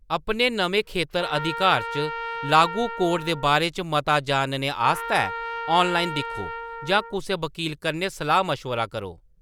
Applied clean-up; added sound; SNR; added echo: none; Trumpet; 9 dB; none.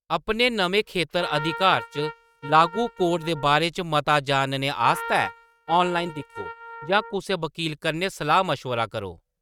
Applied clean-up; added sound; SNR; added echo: neural mask model RNNoise.